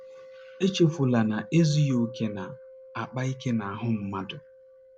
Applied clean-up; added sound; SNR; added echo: none; Mallet percussion; 17 dB; none.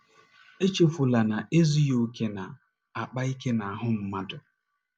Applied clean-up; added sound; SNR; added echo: none; none; none; none.